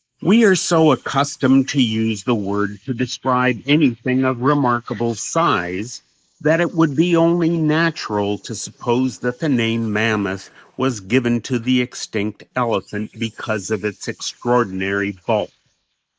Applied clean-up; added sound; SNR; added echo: neural mask model Resemble Enhance denoiser.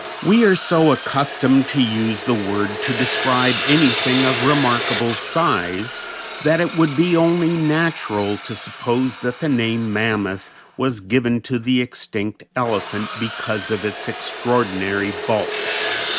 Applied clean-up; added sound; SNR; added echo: none; Sawing; 6 dB; none.